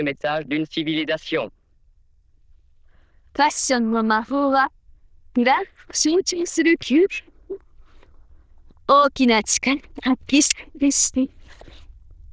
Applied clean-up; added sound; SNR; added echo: neural diffusion model UNIVERSE++.